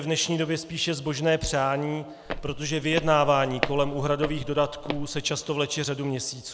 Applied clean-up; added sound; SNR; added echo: none; Walk, footsteps; 7 dB; none.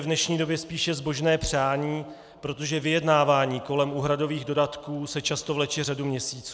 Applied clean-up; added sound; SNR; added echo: none; none; none; none.